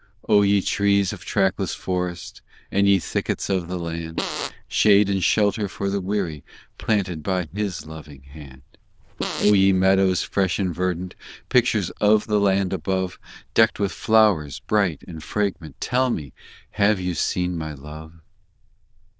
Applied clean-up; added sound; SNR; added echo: neural diffusion model UNIVERSE++.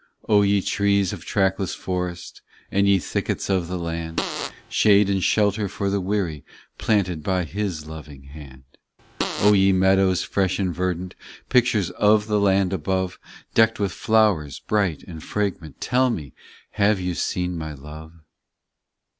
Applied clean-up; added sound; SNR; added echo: none; Fart; 7 dB; none.